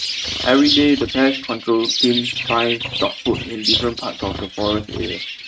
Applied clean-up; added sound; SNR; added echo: neural mask model RNNoise.